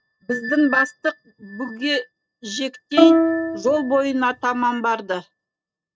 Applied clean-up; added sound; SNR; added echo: neural mask model RNNoise.